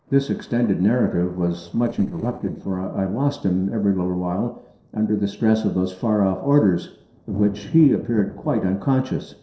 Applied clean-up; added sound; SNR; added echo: neural separator model SepFormer DNS4.